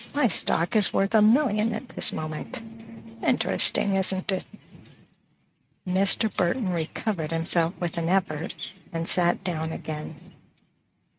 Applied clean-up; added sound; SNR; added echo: neural mask model RNNoise.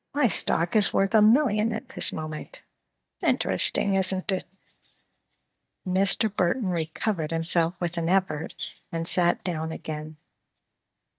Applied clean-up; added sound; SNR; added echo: neural mask model DeepFilterNet 3.